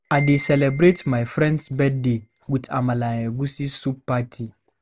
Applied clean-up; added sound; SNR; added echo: none; Wind chime; 20 dB; none.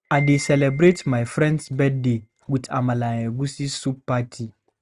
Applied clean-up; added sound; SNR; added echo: neural mask model RNNoise.